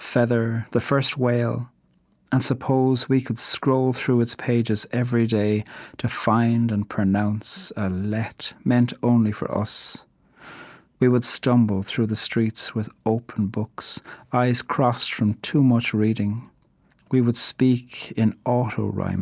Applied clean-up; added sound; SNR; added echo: none; none; none; none.